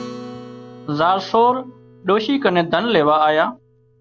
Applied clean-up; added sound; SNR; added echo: none; Acoustic guitar; 20 dB; none.